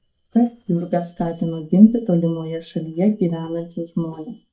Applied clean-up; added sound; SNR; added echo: neural mask model DeepFilterNet 3.